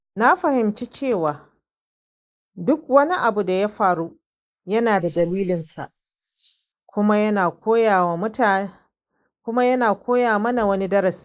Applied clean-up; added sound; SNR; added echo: neural mask model Resemble Enhance denoiser.